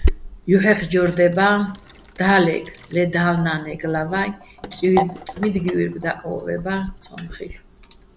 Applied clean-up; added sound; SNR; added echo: none; Sink (filling or washing); 9 dB; none.